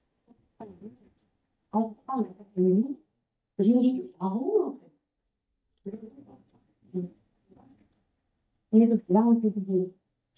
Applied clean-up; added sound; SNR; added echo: neural mask model DeepFilterNet 3.